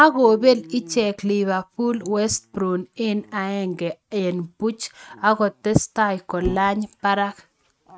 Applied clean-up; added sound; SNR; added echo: neural mask model RNNoise.